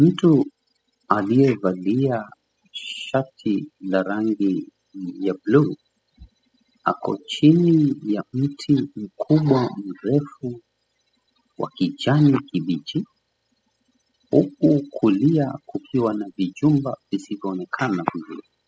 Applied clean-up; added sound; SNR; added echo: classical method spectral subtraction.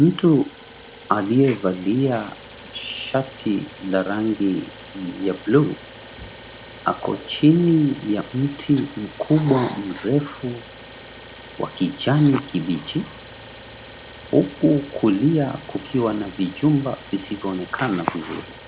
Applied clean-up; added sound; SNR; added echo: none; Idling; 17 dB; none.